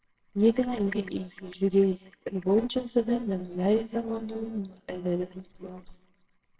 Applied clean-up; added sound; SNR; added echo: neural separator model SepFormer WHAMR!.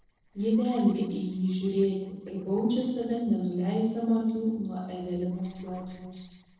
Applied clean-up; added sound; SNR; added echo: neural separator model SepFormer DNS4.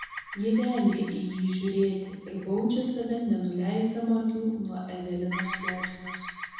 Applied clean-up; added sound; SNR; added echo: none; Bird vocalization, bird call, bird song; 13 dB; reverberation time 1.1 s.